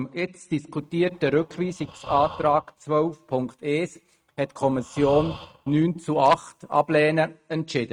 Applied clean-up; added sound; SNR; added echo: neural mask model RNNoise.